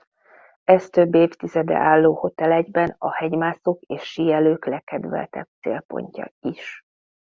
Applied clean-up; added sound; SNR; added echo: none; none; none; none.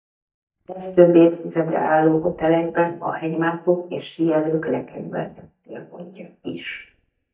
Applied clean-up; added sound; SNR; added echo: neural mask model DeepFilterNet 3.